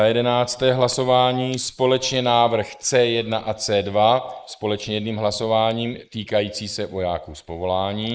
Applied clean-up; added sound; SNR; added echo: neural mask model Resemble Enhance denoiser.